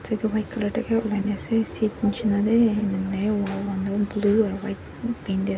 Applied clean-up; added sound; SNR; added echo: none; none; none; none.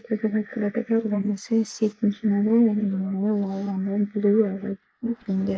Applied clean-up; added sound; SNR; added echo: neural mask model Resemble Enhance denoiser.